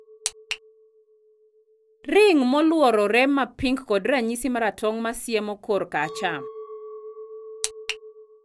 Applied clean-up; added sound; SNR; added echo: none; Chink, clink; 19 dB; none.